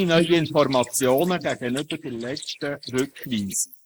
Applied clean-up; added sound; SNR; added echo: neural mask model Resemble Enhance denoiser.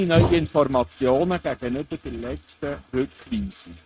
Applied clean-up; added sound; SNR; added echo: neural mask model RNNoise.